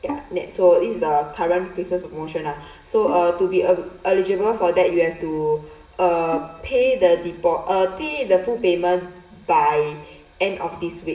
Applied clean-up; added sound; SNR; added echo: none; Bowed string instrument; 17 dB; reverberation time 0.8 s.